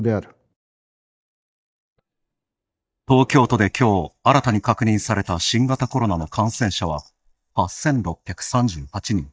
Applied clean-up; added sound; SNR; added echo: neural mask model DeepFilterNet 3.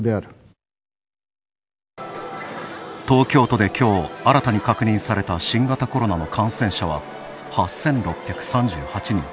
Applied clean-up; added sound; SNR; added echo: none; none; none; none.